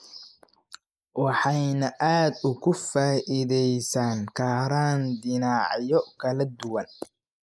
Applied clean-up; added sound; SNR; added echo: neural mask model Resemble Enhance denoiser.